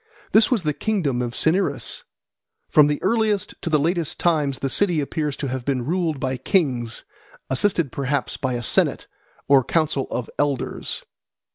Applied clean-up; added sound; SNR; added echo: none; none; none; none.